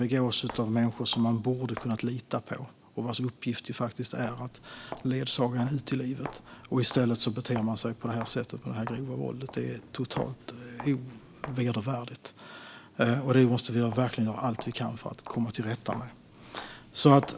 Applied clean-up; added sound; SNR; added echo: none; Walk, footsteps; 18 dB; none.